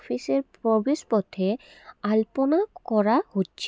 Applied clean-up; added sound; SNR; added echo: none; none; none; none.